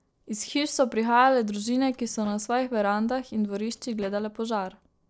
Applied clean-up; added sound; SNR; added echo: neural separator model SepFormer DNS4.